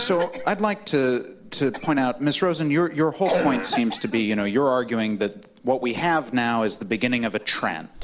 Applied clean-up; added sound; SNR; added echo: none; Cough; 11 dB; none.